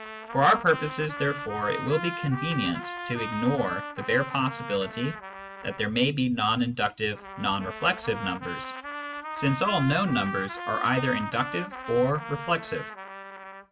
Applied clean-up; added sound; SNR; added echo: none; Trumpet; 9 dB; none.